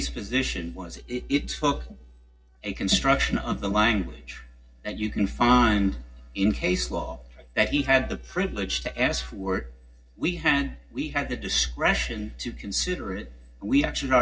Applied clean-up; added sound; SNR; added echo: neural separator model SepFormer DNS4.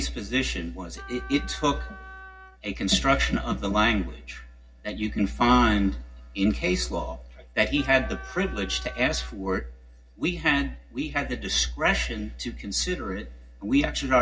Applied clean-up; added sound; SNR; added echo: none; Wind instrument, woodwind instrument; 18 dB; reverberation time 0.4 s.